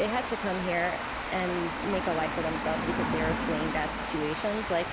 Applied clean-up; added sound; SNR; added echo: none; Water; 1 dB; none.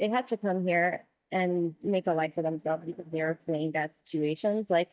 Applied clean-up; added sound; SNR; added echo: neural mask model DeepFilterNet 3.